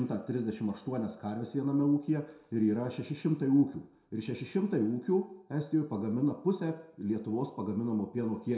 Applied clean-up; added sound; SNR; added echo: none; none; none; reverberation time 0.5 s.